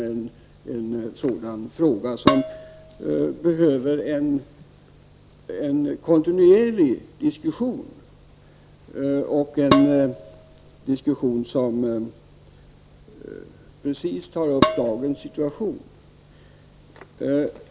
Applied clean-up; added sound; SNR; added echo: none; Dishes, pots, and pans; 2 dB; none.